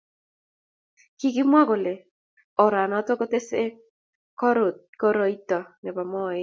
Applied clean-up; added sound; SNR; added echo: none; none; none; none.